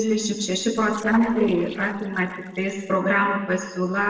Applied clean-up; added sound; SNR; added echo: neural separator model SepFormer DNS4.